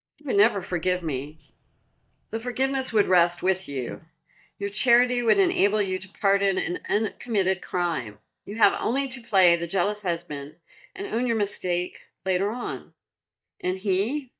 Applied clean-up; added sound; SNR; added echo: neural mask model DeepFilterNet 3.